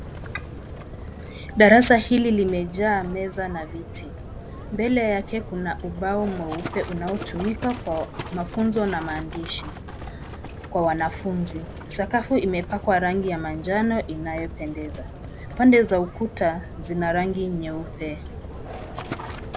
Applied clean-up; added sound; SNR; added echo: none; Livestock, farm animals, working animals; 11 dB; none.